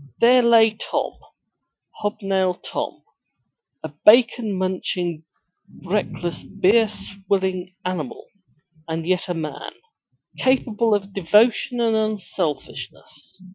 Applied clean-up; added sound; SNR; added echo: classical method Wiener filter.